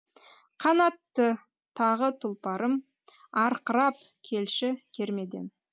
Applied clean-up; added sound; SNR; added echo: none; none; none; none.